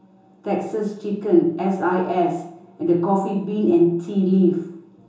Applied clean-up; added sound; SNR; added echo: none; none; none; reverberation time 0.6 s.